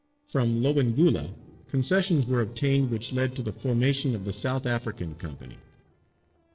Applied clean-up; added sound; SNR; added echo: neural separator model SepFormer DNS4.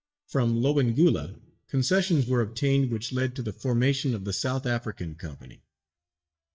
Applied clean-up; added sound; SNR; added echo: neural mask model DeepFilterNet 3.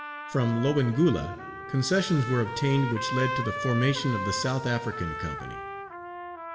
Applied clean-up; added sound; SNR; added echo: none; Trumpet; 8 dB; reverberation time 1.7 s.